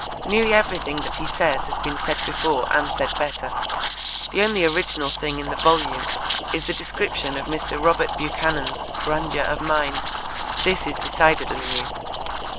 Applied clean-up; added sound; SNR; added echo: none; Liquid; 2 dB; none.